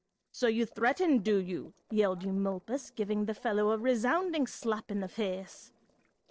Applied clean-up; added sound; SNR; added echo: neural separator model SepFormer DNS4.